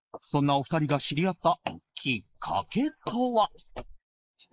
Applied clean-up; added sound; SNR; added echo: neural mask model Resemble Enhance denoiser.